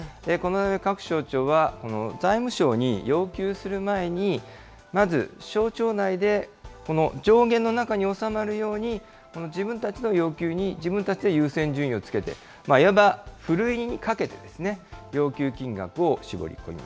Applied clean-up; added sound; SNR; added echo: none; none; none; none.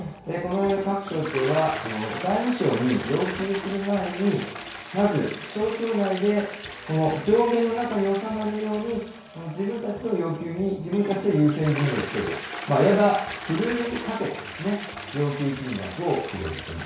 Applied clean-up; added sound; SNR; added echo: none; Toilet flush; 11 dB; reverberation time 0.6 s.